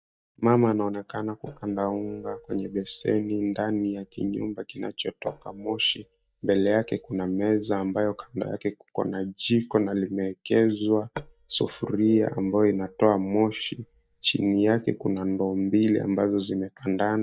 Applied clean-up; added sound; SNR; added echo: neural mask model DeepFilterNet 3.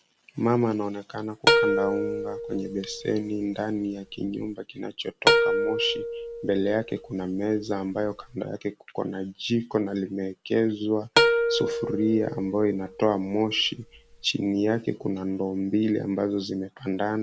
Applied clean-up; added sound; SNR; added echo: none; Plucked string instrument; 0 dB; none.